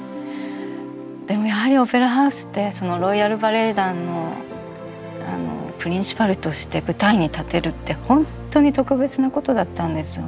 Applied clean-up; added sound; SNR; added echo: none; none; none; none.